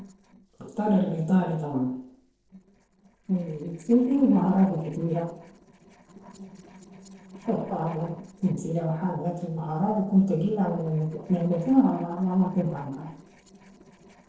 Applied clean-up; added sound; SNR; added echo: neural separator model SepFormer DNS4.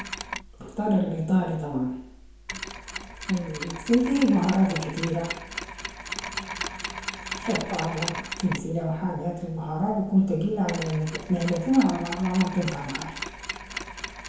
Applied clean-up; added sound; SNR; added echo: none; Mechanisms; 10 dB; reverberation time 0.9 s.